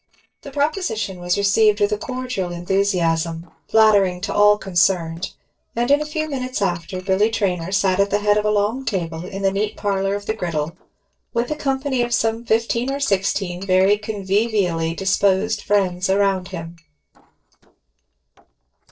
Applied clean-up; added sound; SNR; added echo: neural separator model SepFormer DNS4.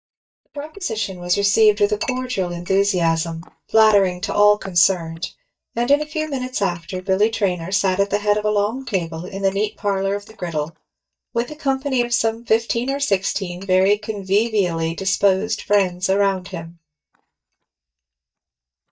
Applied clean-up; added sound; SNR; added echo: neural mask model DeepFilterNet 3.